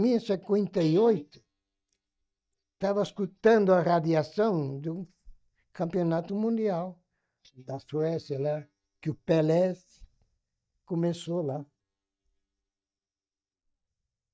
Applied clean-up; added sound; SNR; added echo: neural mask model DeepFilterNet 3.